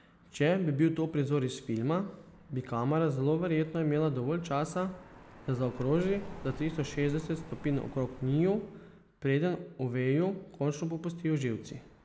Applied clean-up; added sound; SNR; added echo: none; Car passing by; 19 dB; none.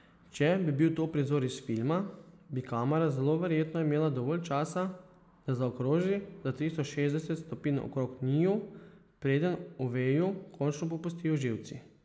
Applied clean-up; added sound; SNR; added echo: none; none; none; none.